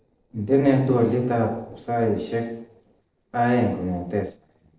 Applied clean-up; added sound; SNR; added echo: neural separator model SepFormer DNS4.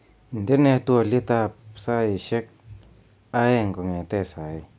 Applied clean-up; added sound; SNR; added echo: none; none; none; none.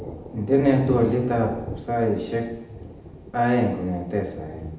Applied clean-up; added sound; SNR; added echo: none; Thunder; 13 dB; reverberation time 0.8 s.